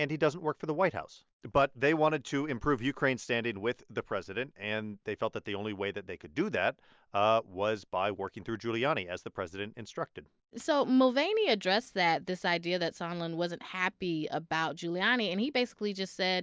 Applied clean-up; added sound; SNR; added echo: none; none; none; none.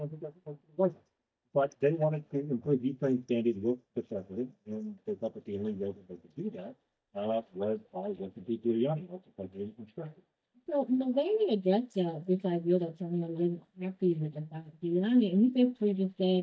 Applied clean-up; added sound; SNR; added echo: neural mask model DeepFilterNet 3.